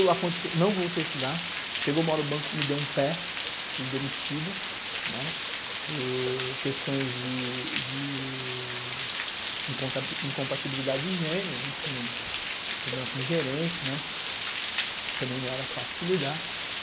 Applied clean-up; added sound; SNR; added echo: none; Water; -3 dB; none.